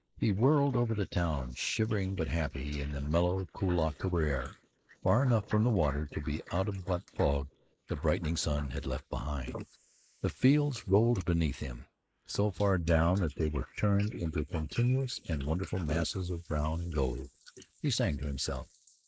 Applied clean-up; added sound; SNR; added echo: neural mask model Resemble Enhance denoiser.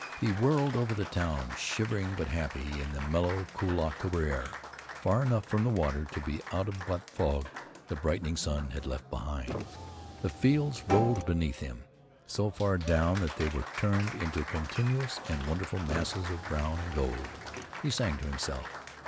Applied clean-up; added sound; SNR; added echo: none; Applause + Car; 10 dB; none.